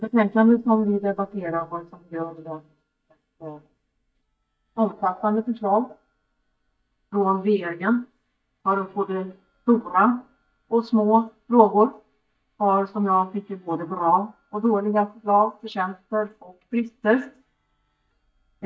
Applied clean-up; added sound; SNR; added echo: neural mask model DeepFilterNet 3.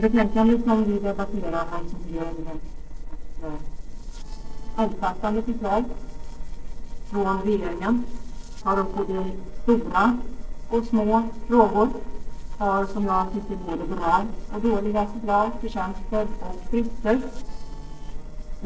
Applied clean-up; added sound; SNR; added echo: neural separator model SepFormer DNS4.